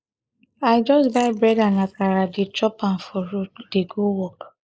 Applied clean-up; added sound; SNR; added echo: neural mask model Resemble Enhance denoiser.